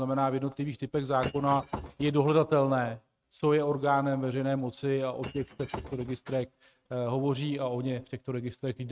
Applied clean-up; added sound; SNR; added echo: neural mask model RNNoise.